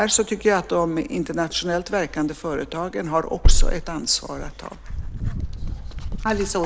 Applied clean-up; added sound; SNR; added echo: none; Wind; -1 dB; none.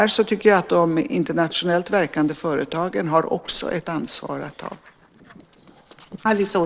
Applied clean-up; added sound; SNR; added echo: neural separator model SepFormer DNS4.